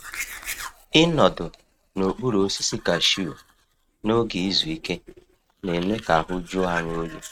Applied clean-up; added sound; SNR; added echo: neural mask model RNNoise.